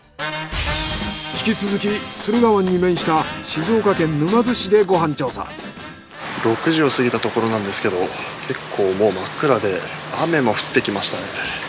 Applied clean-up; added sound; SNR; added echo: none; none; none; none.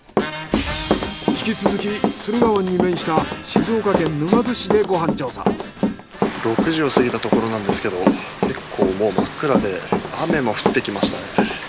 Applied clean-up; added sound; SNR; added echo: none; Run; 0 dB; none.